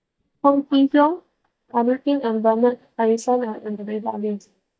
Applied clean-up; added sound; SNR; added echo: neural mask model DeepFilterNet 3.